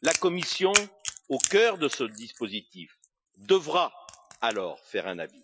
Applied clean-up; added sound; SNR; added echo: classical method Wiener filter.